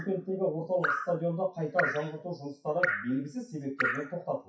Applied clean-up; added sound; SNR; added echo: classical method WPE with log-MMSE.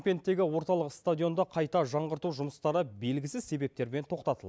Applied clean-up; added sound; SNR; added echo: none; none; none; none.